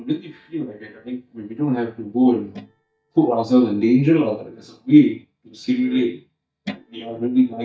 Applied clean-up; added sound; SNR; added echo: neural mask model DeepFilterNet 3.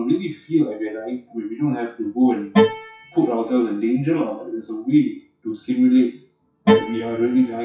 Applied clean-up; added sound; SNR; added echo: classical method WPE with log-MMSE.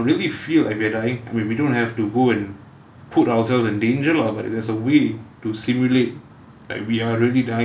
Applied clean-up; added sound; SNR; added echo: none; none; none; none.